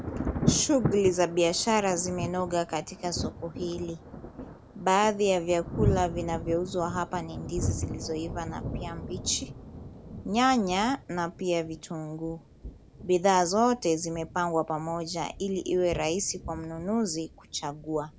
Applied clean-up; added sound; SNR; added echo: none; Thunder; 8 dB; none.